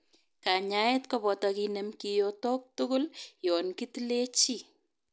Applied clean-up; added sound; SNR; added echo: none; none; none; none.